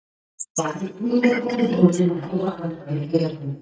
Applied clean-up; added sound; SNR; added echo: neural mask model DeepFilterNet 3.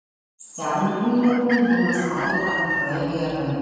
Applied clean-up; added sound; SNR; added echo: none; Chicken, rooster; 7 dB; reverberation time 2.1 s.